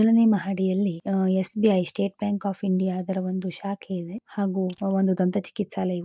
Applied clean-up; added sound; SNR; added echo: neural mask model DeepFilterNet 3.